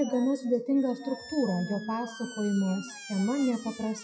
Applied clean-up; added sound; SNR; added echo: classical method WPE with log-MMSE.